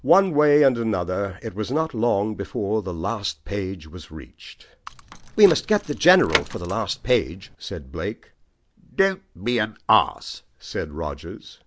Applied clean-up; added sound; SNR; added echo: none; Door / Car; 10 dB; none.